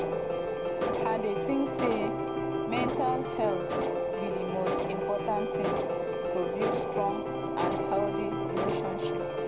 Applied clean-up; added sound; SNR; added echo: none; Piano + Alarm; -4 dB; none.